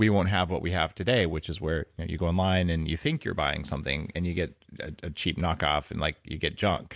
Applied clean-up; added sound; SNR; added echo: none; none; none; none.